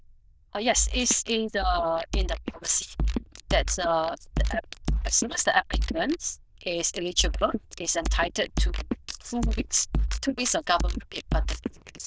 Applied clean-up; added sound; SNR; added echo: neural diffusion model UNIVERSE++.